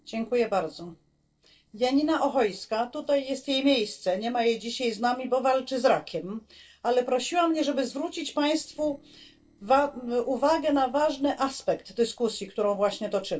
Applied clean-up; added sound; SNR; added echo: neural separator model SepFormer DNS4.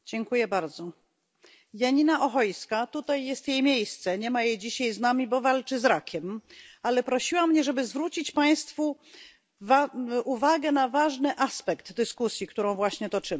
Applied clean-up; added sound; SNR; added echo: none; none; none; none.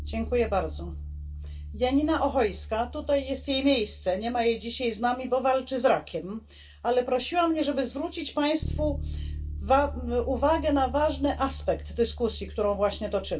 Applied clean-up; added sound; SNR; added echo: none; Bass guitar; 10 dB; reverberation time 0.2 s.